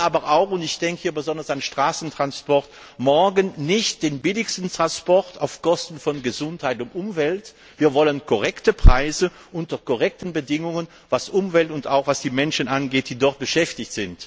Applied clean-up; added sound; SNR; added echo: none; none; none; none.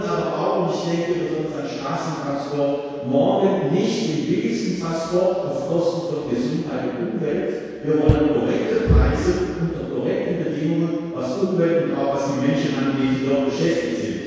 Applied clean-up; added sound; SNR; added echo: none; Knock; 4 dB; reverberation time 2.0 s.